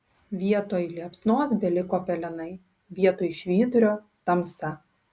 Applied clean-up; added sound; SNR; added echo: none; none; none; none.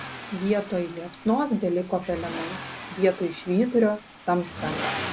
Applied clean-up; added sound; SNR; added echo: none; Accelerating, revving, vroom; 10 dB; none.